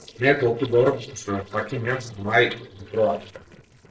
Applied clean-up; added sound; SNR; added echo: neural separator model SepFormer DNS4.